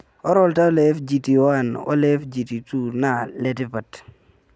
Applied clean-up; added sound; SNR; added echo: none; none; none; none.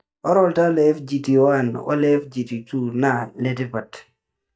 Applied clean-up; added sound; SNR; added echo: neural mask model DeepFilterNet 3.